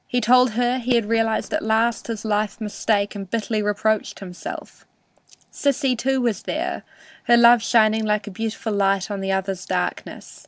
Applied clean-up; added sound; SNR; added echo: neural separator model SepFormer DNS4.